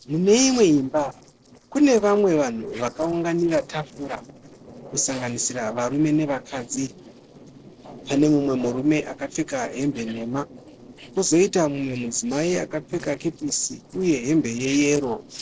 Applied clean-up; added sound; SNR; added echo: neural separator model SepFormer DNS4.